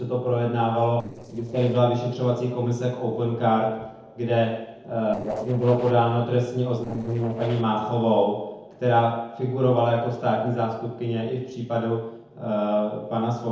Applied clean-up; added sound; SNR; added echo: neural separator model SepFormer DNS4.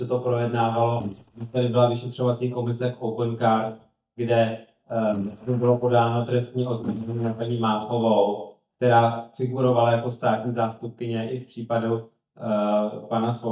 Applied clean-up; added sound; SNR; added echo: neural mask model DeepFilterNet 3.